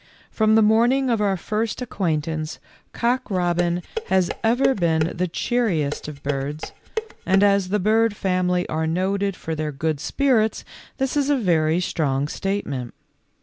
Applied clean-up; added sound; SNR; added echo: none; Dishes, pots, and pans; 10 dB; none.